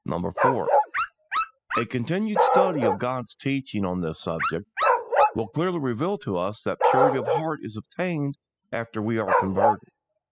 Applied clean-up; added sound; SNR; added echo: classical method spectral subtraction.